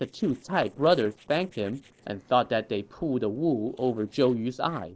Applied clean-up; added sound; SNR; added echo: neural separator model SepFormer DNS4.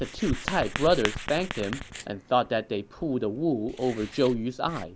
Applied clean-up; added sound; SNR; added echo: none; Writing; 9 dB; none.